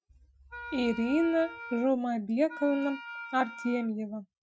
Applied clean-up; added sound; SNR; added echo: classical method Wiener filter.